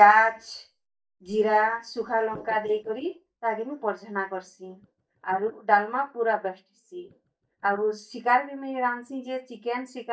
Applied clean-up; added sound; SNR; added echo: neural mask model DeepFilterNet 3.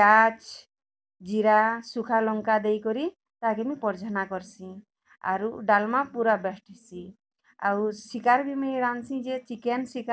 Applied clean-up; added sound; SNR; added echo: none; none; none; none.